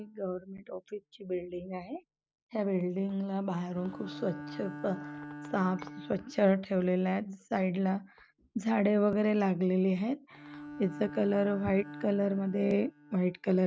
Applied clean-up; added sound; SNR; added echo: neural mask model RNNoise.